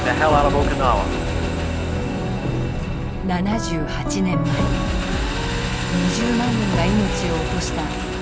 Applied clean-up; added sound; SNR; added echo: none; Engine; 10 dB; none.